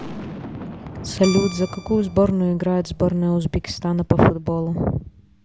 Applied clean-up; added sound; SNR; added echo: none; Boom + Guitar; 15 dB; none.